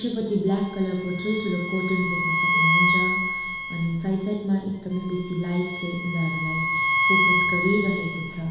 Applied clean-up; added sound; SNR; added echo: none; Bowed string instrument; -1 dB; reverberation time 1.1 s.